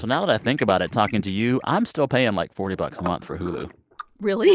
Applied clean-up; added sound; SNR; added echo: neural mask model Resemble Enhance denoiser.